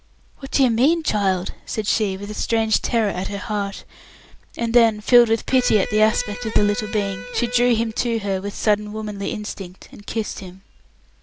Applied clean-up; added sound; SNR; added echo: none; Electric guitar; 13 dB; none.